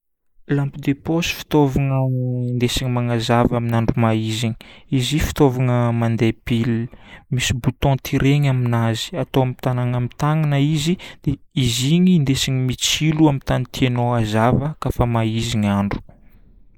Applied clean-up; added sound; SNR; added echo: neural mask model Resemble Enhance denoiser.